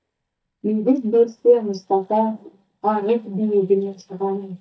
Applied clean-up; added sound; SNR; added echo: neural mask model DeepFilterNet 3.